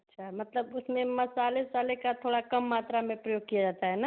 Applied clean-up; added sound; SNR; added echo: none; none; none; none.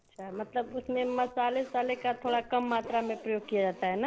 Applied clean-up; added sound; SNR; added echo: none; Zipper (clothing); 17 dB; none.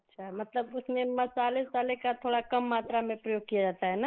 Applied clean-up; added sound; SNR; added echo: neural mask model Resemble Enhance denoiser.